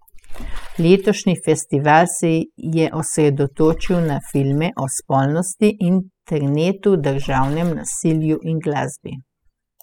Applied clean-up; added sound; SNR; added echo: classical method spectral subtraction.